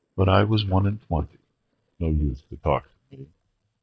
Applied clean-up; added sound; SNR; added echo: neural mask model DeepFilterNet 3.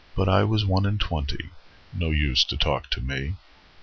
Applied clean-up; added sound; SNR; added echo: none; none; none; none.